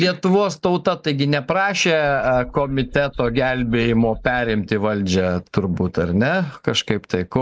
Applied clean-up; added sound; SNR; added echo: neural mask model Resemble Enhance denoiser.